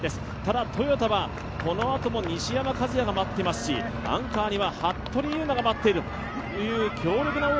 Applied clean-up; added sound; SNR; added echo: none; none; none; none.